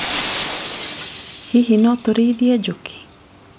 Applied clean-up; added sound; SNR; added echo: none; Shatter; 7 dB; none.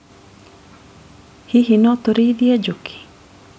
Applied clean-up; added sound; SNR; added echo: none; none; none; none.